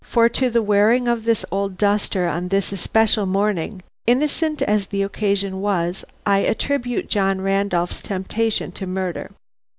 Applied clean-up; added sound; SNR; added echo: none; none; none; none.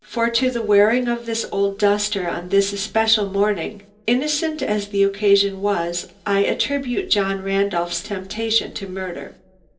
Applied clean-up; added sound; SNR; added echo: none; none; none; reverberation time 0.3 s.